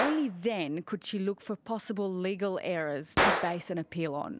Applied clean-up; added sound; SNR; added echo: none; Gunshot, gunfire; 3 dB; none.